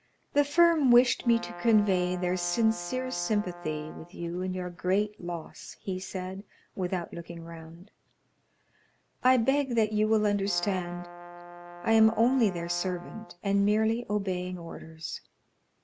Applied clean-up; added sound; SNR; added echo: none; Brass instrument; 15 dB; none.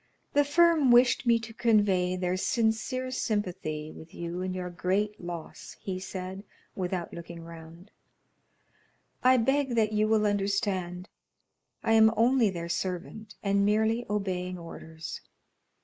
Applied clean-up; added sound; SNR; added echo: neural mask model Resemble Enhance denoiser.